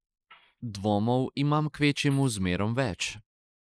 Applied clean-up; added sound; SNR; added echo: neural mask model Resemble Enhance denoiser.